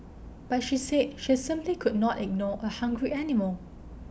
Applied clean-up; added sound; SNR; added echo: none; none; none; none.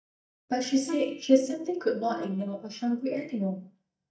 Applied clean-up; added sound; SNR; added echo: neural mask model DeepFilterNet 3.